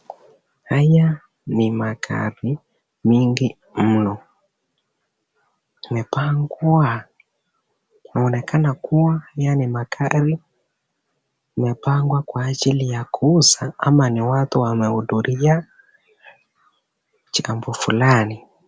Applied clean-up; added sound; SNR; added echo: none; none; none; none.